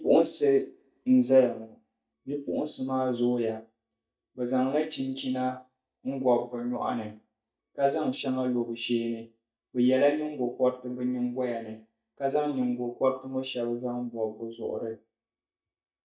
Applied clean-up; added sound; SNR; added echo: neural mask model DeepFilterNet 3.